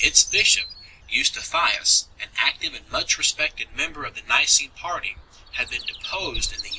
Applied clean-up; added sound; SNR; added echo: none; Bird vocalization, bird call, bird song; 15 dB; none.